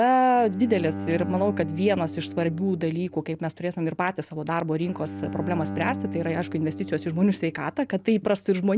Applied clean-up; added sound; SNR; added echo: none; Bowed string instrument; 11 dB; none.